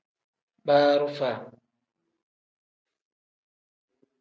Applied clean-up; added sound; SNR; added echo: none; none; none; none.